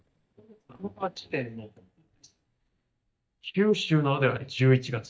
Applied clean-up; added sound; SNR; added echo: neural mask model DeepFilterNet 3.